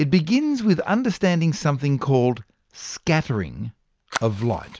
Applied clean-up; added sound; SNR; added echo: neural mask model Resemble Enhance denoiser.